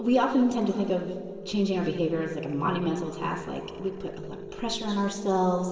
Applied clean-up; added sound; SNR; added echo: none; Telephone; 14 dB; reverberation time 1.8 s.